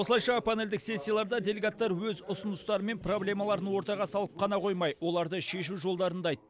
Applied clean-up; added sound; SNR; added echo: none; none; none; none.